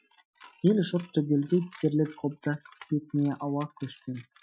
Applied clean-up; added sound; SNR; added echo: classical method Wiener filter.